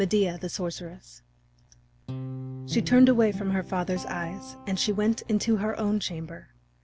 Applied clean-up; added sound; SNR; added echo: none; Guitar; 13 dB; none.